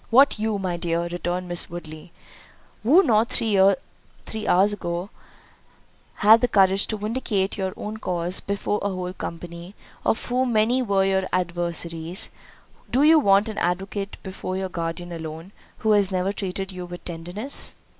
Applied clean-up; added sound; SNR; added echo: none; none; none; none.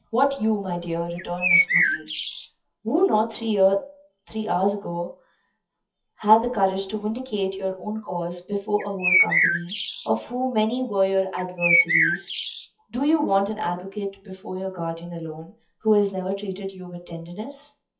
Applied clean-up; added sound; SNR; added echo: classical method WPE with log-MMSE.